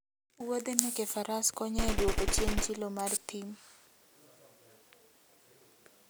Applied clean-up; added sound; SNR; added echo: none; Gunshot, gunfire; -4 dB; none.